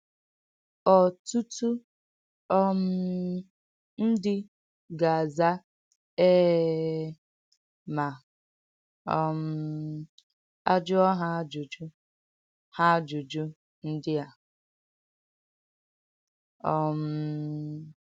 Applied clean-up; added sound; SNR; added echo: none; none; none; none.